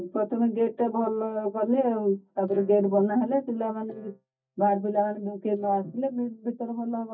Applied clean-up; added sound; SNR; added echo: neural mask model DeepFilterNet 3.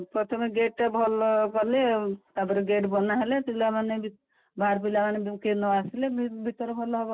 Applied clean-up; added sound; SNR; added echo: none; none; none; none.